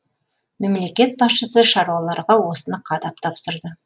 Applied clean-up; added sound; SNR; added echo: none; none; none; none.